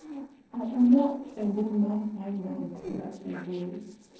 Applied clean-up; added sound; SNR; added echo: neural separator model SepFormer DNS4.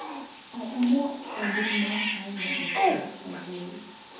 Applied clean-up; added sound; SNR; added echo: none; Bathtub (filling or washing) / Cat; -1 dB; reverberation time 0.9 s.